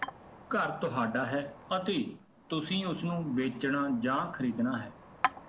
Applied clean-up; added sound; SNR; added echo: none; Chink, clink; 3 dB; none.